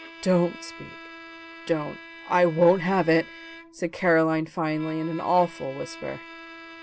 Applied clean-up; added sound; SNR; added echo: none; Bowed string instrument; 18 dB; none.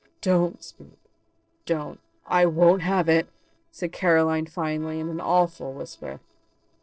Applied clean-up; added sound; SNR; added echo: neural separator model SepFormer DNS4.